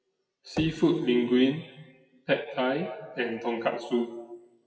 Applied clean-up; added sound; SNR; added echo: classical method WPE with log-MMSE.